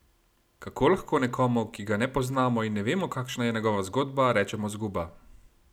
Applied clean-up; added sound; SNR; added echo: none; none; none; none.